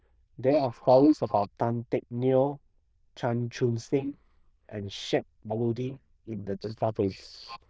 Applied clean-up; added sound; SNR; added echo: neural diffusion model UNIVERSE++.